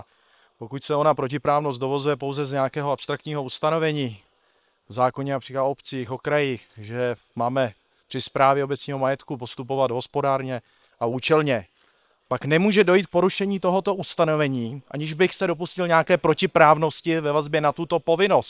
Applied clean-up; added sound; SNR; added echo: neural separator model SepFormer WHAM!.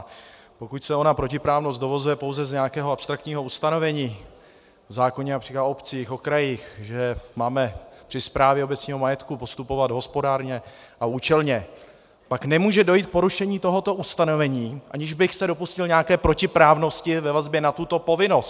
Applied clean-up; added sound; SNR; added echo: none; none; none; none.